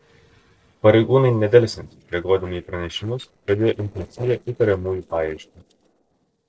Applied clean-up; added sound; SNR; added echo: neural separator model SepFormer DNS4.